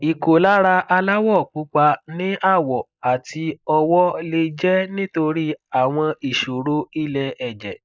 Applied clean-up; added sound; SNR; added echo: neural mask model Resemble Enhance denoiser.